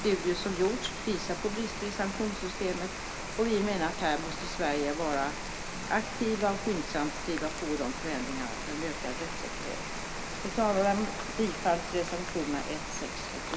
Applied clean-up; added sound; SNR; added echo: none; Rain; 5 dB; reverberation time 0.7 s.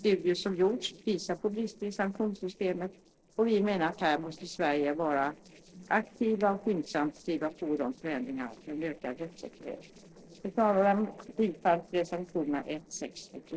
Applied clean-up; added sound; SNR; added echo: neural separator model SepFormer DNS4.